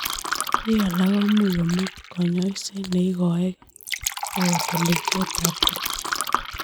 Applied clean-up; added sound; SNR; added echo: none; Fill (with liquid); 4 dB; none.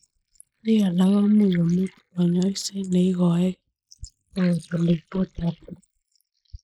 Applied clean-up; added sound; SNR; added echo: neural mask model Resemble Enhance denoiser.